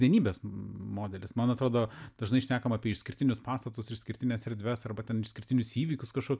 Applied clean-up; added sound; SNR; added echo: none; none; none; none.